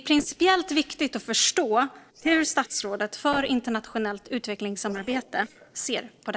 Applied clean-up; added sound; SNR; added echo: neural separator model SepFormer DNS4.